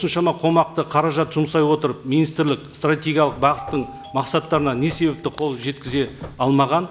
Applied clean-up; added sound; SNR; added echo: none; Knock / Wood + Doorbell; 19 dB; none.